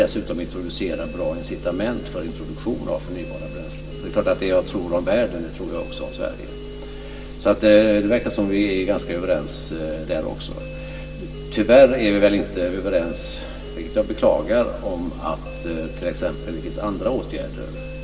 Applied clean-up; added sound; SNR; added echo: none; Doorbell; 19 dB; reverberation time 1.7 s.